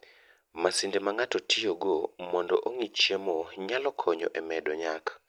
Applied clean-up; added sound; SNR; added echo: none; none; none; none.